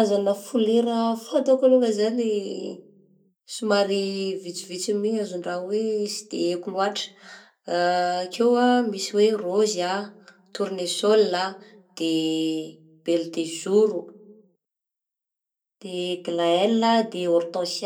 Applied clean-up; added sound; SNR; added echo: none; none; none; reverberation time 0.2 s.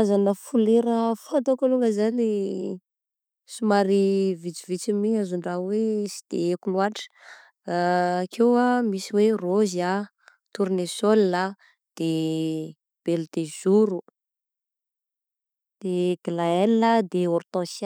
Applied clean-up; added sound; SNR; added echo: none; none; none; none.